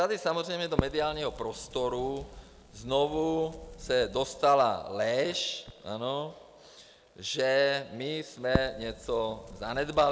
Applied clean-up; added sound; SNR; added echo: none; Crackle; 12 dB; none.